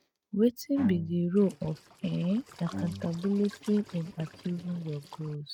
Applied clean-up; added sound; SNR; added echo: neural mask model RNNoise.